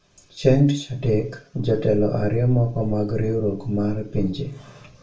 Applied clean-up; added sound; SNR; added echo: none; none; none; reverberation time 0.3 s.